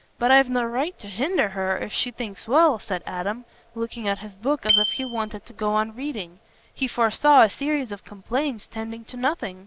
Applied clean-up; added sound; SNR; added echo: none; Bicycle bell; 11 dB; none.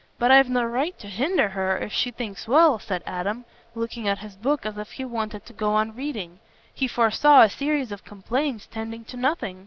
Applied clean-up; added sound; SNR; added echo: none; none; none; none.